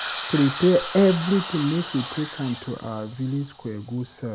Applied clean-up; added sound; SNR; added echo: none; Hiss; 7 dB; none.